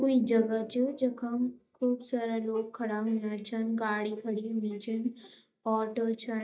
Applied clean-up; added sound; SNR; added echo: neural mask model DeepFilterNet 3.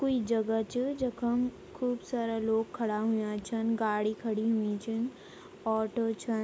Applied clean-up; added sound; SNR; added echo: none; none; none; none.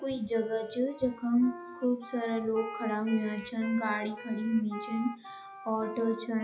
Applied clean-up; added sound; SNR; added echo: classical method WPE with log-MMSE.